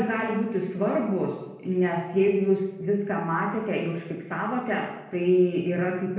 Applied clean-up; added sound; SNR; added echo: none; none; none; reverberation time 1.0 s.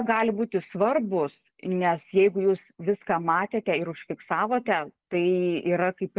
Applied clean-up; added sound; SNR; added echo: none; none; none; none.